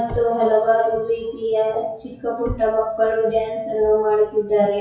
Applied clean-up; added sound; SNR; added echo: classical method WPE with log-MMSE.